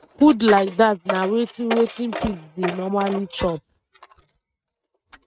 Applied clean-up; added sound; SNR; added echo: neural mask model RNNoise.